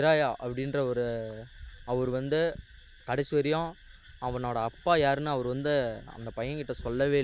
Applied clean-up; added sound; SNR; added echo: none; none; none; none.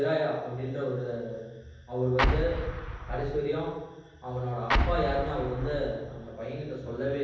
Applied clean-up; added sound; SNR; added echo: none; Explosion; 0 dB; reverberation time 1.1 s.